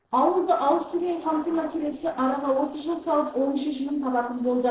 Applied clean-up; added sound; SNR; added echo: neural separator model SepFormer DNS4.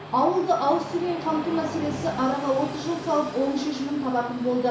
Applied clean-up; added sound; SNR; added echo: none; Train; 11 dB; reverberation time 0.6 s.